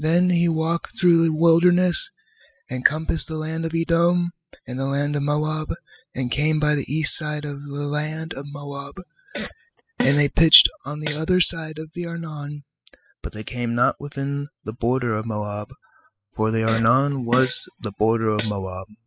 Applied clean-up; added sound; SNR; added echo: classical method spectral subtraction.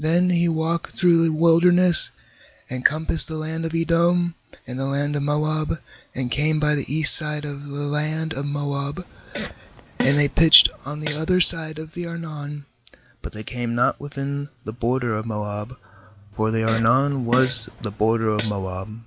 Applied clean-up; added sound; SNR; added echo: none; Fart; 10 dB; none.